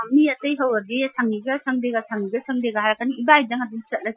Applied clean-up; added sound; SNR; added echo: classical method Wiener filter.